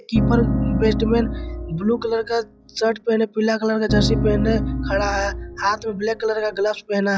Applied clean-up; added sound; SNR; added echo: classical method log-MMSE.